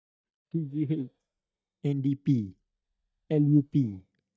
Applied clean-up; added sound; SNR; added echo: neural mask model DeepFilterNet 3.